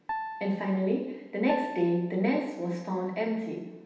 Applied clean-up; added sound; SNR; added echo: none; Piano; 10 dB; reverberation time 0.9 s.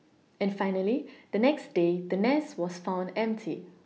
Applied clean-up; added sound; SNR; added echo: none; none; none; none.